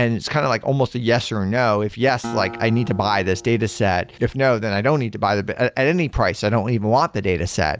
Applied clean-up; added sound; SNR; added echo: none; Acoustic guitar; 17 dB; none.